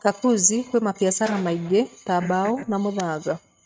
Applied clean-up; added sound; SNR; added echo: neural mask model RNNoise.